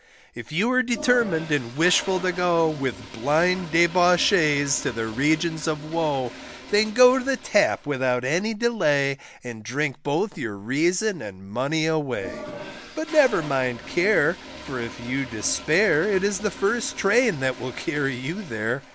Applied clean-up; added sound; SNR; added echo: none; Toilet flush; 16 dB; none.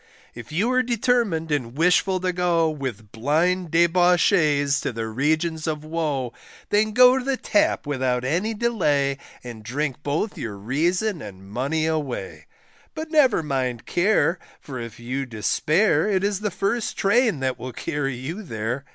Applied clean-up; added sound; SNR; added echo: none; none; none; none.